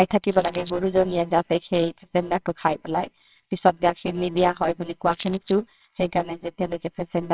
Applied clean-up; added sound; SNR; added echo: neural separator model SepFormer WHAMR!.